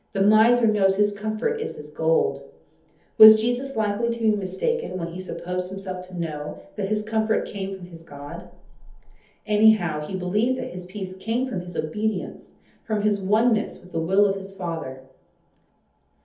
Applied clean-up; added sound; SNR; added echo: none; none; none; reverberation time 0.7 s.